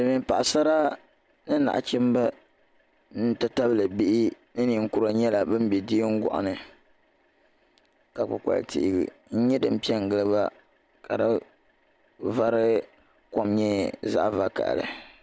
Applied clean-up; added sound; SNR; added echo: none; none; none; none.